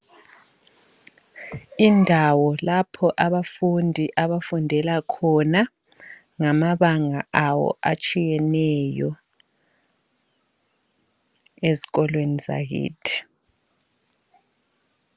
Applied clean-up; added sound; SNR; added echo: none; none; none; none.